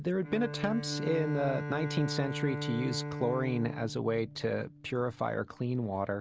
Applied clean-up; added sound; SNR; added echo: none; Bowed string instrument; 7 dB; none.